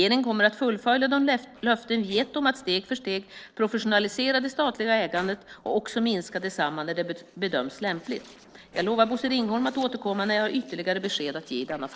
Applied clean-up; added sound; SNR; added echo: neural separator model SepFormer DNS4.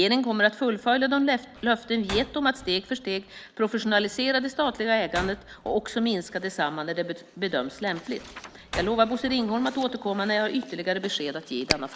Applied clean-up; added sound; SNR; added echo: none; Slam; 17 dB; none.